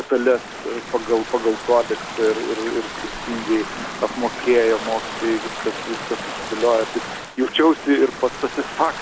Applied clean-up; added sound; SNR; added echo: none; Stream / Ocean; 10 dB; none.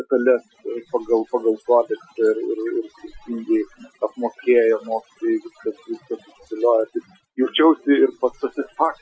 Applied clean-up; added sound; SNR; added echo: classical method Wiener filter.